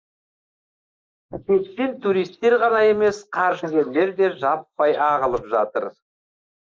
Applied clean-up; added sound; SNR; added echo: neural mask model Resemble Enhance denoiser.